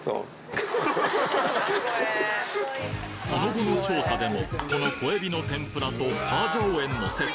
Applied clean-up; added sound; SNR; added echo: none; none; none; none.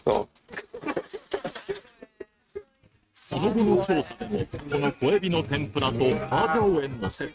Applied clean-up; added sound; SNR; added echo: neural mask model RNNoise.